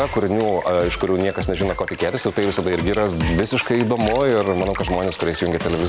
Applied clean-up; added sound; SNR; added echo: none; Liquid; 18 dB; none.